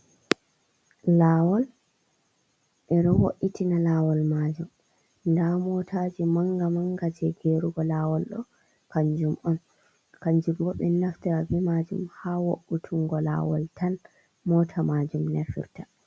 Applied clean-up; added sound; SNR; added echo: none; none; none; none.